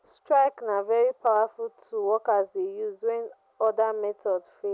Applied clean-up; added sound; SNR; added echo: none; none; none; none.